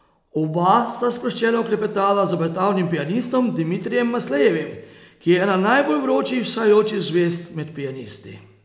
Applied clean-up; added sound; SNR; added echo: none; none; none; none.